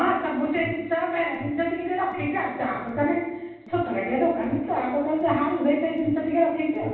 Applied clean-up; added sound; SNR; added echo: none; Alarm; 17 dB; reverberation time 1.2 s.